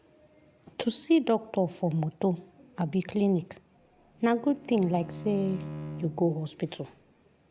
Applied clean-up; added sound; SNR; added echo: none; Bowed string instrument; 13 dB; none.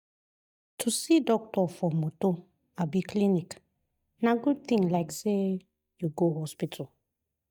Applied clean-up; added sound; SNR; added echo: neural mask model DeepFilterNet 3.